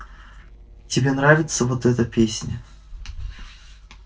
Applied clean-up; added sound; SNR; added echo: neural separator model SepFormer DNS4.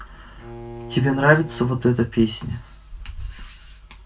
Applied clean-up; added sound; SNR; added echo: none; Bowed string instrument; 16 dB; reverberation time 0.2 s.